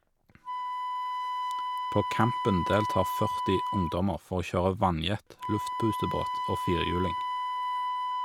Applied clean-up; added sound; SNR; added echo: none; Wind instrument, woodwind instrument; 2 dB; none.